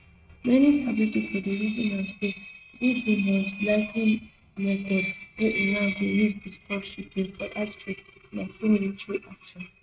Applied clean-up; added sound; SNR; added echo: neural mask model RNNoise.